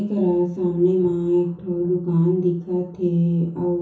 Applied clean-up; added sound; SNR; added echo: none; none; none; reverberation time 0.7 s.